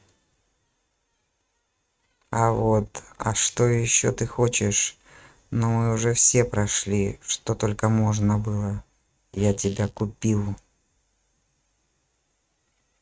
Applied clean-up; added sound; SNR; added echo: neural mask model RNNoise.